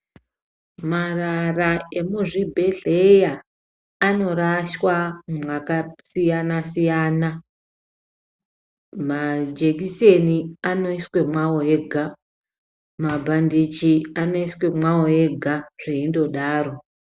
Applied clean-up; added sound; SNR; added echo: none; none; none; none.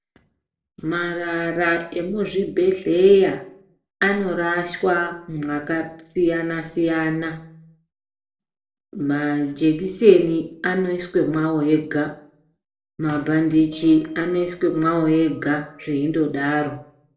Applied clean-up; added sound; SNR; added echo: neural separator model SepFormer DNS4.